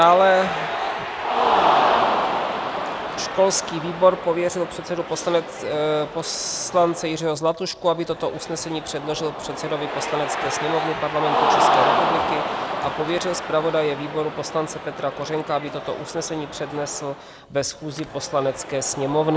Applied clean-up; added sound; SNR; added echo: none; Cheering; 1 dB; none.